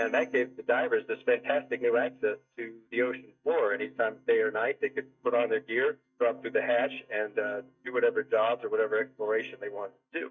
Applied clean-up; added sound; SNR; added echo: neural mask model DeepFilterNet 3.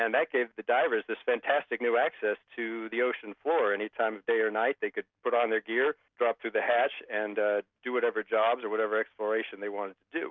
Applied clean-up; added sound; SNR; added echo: none; none; none; none.